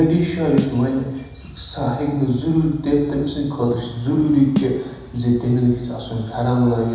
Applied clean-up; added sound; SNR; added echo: none; Snare drum; 11 dB; reverberation time 1.1 s.